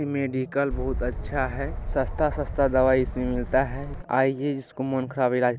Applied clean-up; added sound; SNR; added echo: none; Gull, seagull / Wind; 6 dB; none.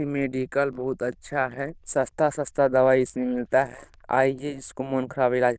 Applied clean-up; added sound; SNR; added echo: neural diffusion model UNIVERSE++.